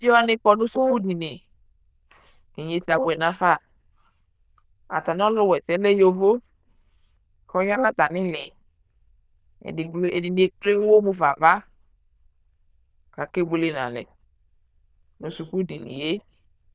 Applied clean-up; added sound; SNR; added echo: neural diffusion model UNIVERSE++.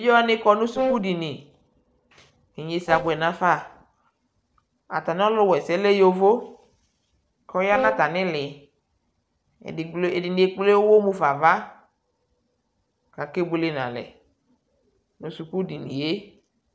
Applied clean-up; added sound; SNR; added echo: neural separator model SepFormer DNS4.